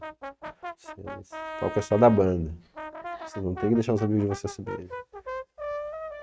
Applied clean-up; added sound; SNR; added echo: neural mask model RNNoise.